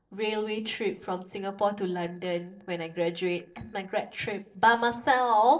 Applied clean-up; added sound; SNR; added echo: neural separator model SepFormer DNS4.